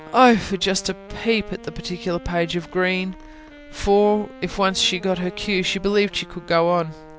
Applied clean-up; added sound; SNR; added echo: none; Wind instrument, woodwind instrument; 19 dB; none.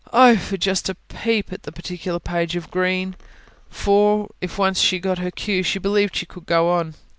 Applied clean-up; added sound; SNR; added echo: none; none; none; none.